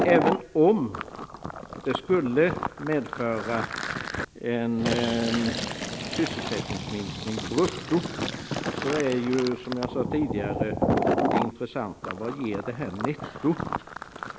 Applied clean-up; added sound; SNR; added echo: none; Fill (with liquid); 3 dB; none.